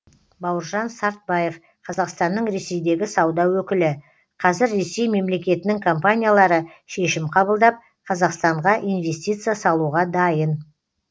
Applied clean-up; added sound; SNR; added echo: none; none; none; none.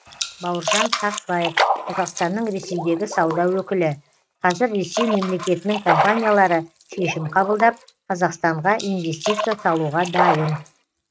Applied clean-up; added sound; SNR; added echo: neural mask model RNNoise.